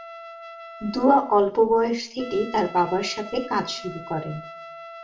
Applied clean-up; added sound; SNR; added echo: none; Trumpet; 16 dB; reverberation time 0.4 s.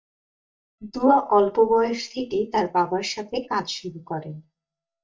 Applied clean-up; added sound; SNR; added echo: neural mask model DeepFilterNet 3.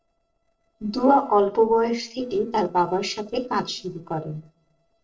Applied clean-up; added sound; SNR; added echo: neural separator model SepFormer DNS4.